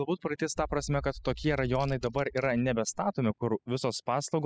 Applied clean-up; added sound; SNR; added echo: classical method spectral subtraction.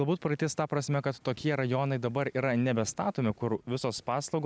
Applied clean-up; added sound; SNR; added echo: none; none; none; none.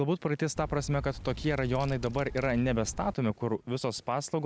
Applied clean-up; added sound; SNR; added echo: none; Wind; 11 dB; none.